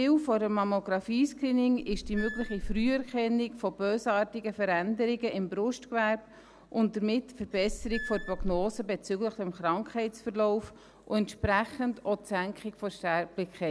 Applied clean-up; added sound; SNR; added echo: none; Squeak / Screech; 7 dB; none.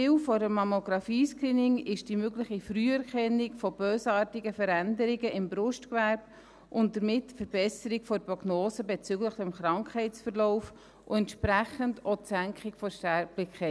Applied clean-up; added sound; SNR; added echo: none; none; none; none.